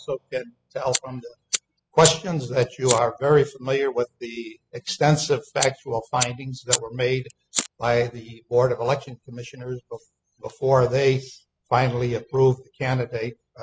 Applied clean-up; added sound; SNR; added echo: classical method spectral subtraction.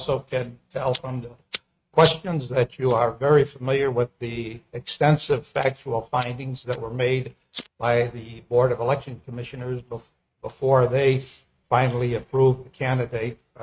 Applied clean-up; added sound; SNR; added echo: neural mask model RNNoise.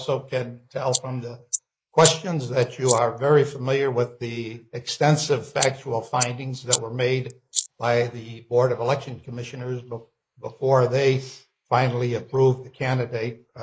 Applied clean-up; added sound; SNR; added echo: neural mask model Resemble Enhance denoiser.